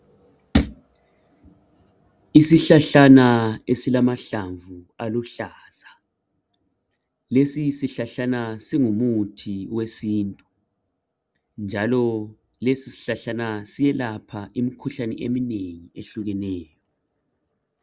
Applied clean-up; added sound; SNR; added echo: none; none; none; none.